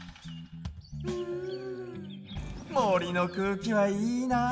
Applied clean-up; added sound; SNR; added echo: none; Purr; 15 dB; reverberation time 2.4 s.